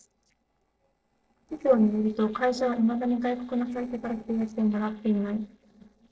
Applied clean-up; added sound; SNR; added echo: neural separator model SepFormer DNS4.